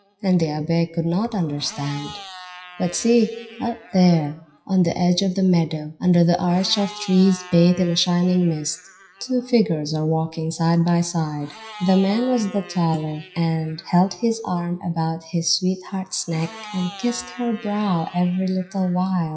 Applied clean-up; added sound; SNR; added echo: classical method WPE with log-MMSE.